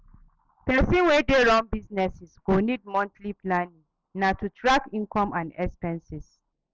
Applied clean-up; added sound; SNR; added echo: none; none; none; none.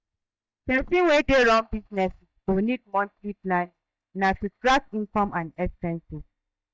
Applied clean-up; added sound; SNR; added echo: neural mask model DeepFilterNet 3.